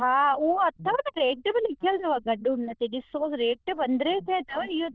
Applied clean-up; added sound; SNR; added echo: neural diffusion model UNIVERSE++.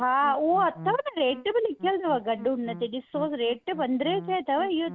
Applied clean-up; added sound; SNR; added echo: none; Musical instrument; 17 dB; none.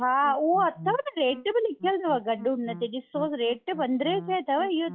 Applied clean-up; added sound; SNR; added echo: classical method log-MMSE.